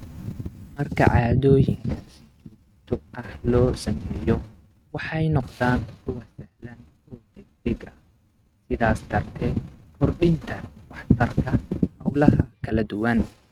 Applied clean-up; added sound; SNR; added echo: neural mask model RNNoise.